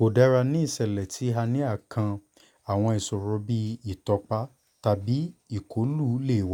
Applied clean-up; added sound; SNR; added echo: none; none; none; none.